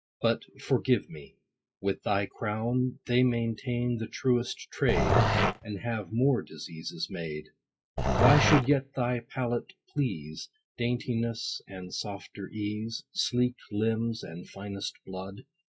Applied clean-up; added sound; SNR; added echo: classical method log-MMSE.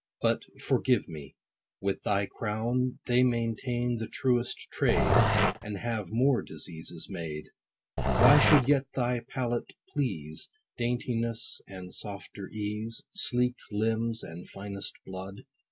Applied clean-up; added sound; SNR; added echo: none; Growling; -4 dB; none.